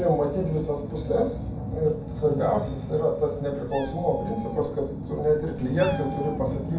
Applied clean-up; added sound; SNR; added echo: none; Meow; 14 dB; reverberation time 0.7 s.